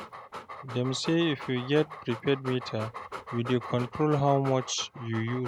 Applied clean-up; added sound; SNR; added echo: none; Dog; 13 dB; none.